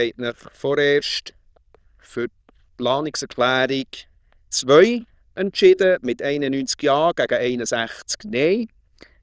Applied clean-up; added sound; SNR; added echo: neural diffusion model UNIVERSE++.